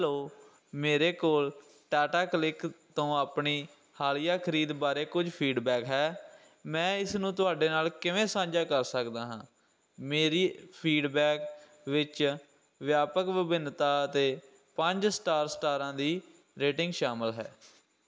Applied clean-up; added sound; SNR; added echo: none; none; none; none.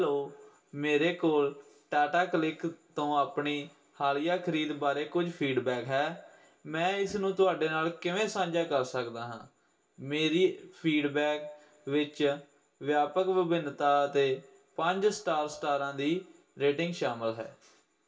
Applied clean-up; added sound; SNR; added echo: none; none; none; reverberation time 0.2 s.